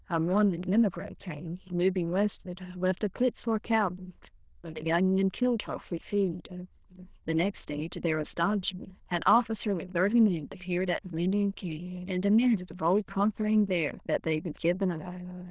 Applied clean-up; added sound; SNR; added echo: neural diffusion model UNIVERSE++.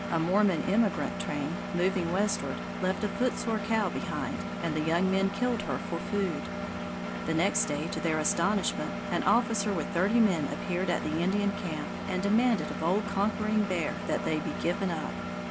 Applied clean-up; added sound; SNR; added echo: none; Engine; 5 dB; none.